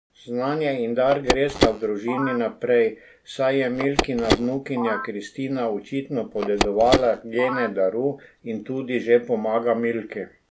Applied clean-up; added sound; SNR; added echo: none; Telephone; 5 dB; none.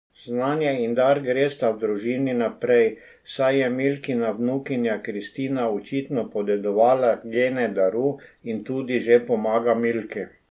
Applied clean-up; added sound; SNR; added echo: none; none; none; none.